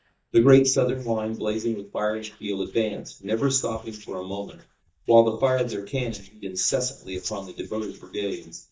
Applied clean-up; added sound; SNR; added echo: neural mask model DeepFilterNet 3.